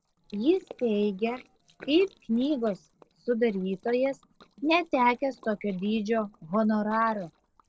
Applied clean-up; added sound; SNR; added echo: neural separator model SepFormer DNS4.